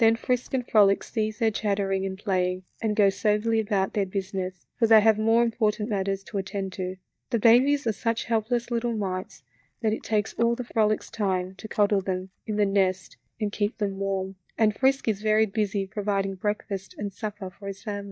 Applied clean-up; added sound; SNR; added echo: neural mask model DeepFilterNet 3.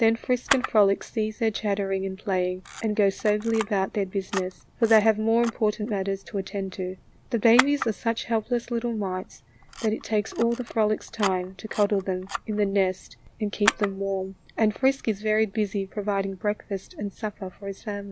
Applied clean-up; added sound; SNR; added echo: none; Camera; 12 dB; none.